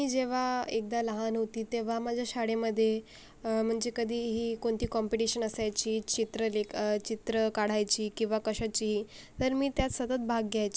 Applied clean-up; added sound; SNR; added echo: none; none; none; none.